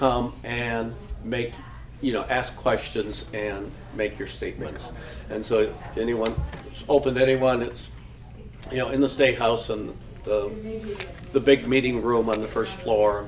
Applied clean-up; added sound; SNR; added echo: none; Splash, splatter; 18 dB; none.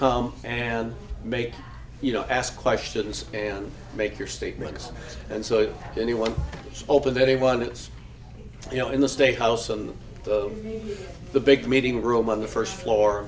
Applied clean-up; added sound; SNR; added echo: none; none; none; none.